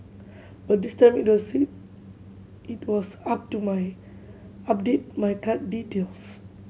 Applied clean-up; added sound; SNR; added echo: none; none; none; none.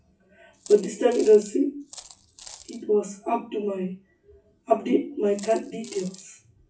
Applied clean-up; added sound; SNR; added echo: classical method WPE with log-MMSE.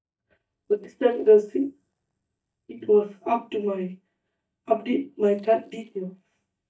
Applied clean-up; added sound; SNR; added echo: neural mask model DeepFilterNet 3.